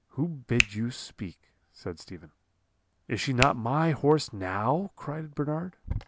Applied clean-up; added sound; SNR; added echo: none; Hands; 8 dB; none.